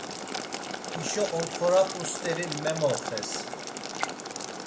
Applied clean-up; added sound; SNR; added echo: none; Rain + Boiling; 4 dB; none.